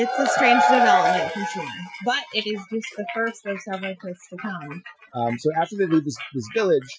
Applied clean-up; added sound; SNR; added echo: classical method Wiener filter.